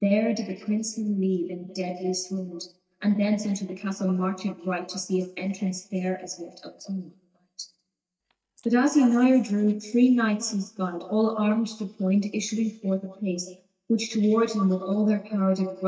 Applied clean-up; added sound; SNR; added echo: neural mask model DeepFilterNet 3.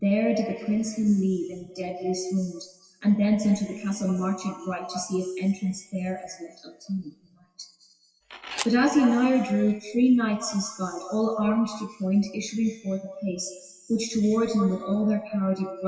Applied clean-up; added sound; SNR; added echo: classical method WPE with log-MMSE.